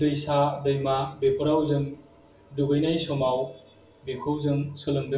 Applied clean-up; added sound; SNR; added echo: none; none; none; reverberation time 0.3 s.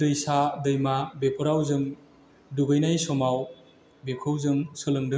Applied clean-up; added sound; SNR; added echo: none; none; none; none.